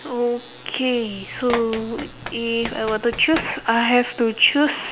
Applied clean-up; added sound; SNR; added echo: none; Run; 13 dB; none.